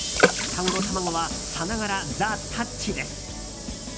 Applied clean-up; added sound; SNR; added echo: none; Sliding door / Hiss + Water / Splash, splatter; -1 dB; none.